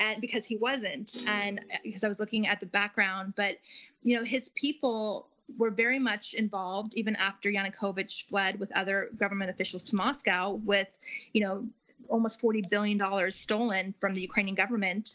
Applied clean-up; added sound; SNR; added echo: none; Thump, thud; 10 dB; none.